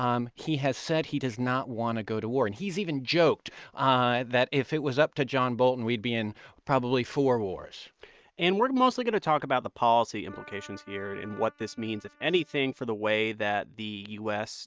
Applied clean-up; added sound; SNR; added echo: neural mask model RNNoise.